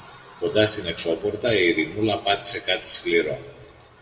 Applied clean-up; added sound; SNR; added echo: none; none; none; reverberation time 1.0 s.